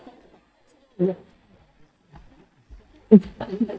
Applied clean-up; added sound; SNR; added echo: neural mask model DeepFilterNet 3.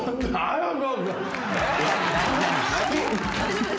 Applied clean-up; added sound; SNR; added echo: none; none; none; none.